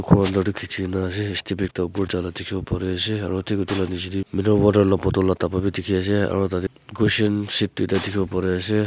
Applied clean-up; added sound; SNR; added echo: none; Shatter; 16 dB; none.